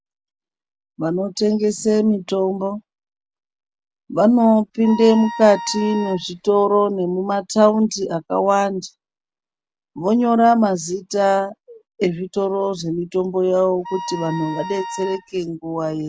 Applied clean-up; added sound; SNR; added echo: none; Wind instrument, woodwind instrument; 11 dB; none.